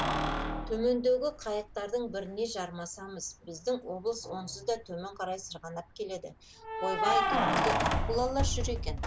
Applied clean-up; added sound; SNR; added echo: none; Keys jangling; 0 dB; none.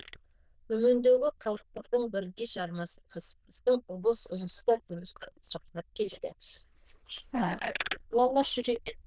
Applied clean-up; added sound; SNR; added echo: neural diffusion model UNIVERSE++.